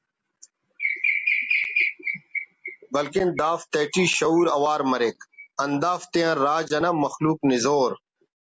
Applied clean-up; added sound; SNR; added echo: none; none; none; none.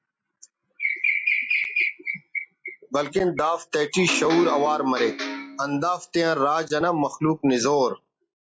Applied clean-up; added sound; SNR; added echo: classical method log-MMSE.